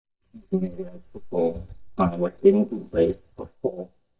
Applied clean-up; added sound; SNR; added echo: neural mask model DeepFilterNet 3.